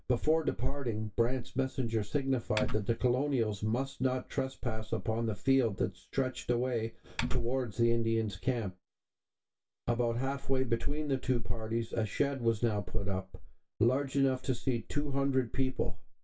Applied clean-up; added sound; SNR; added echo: none; Typing; 10 dB; reverberation time 0.1 s.